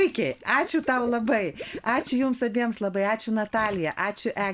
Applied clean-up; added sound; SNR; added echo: none; Water / Liquid; 19 dB; none.